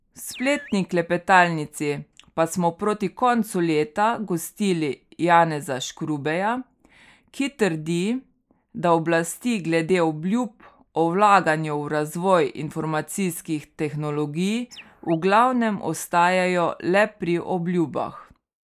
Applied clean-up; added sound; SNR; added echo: neural mask model Resemble Enhance denoiser.